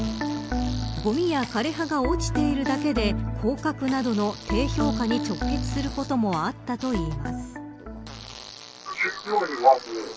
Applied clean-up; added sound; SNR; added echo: none; Fart; 18 dB; none.